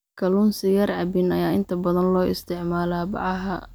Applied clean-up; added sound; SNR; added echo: none; none; none; none.